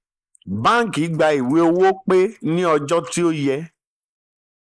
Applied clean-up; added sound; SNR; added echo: neural mask model Resemble Enhance denoiser.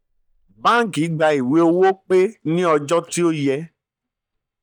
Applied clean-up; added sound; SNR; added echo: neural mask model DeepFilterNet 3.